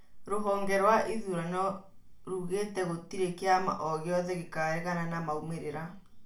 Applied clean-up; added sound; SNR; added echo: none; none; none; reverberation time 0.3 s.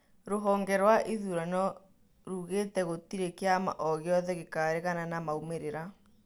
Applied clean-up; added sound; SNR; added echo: none; none; none; none.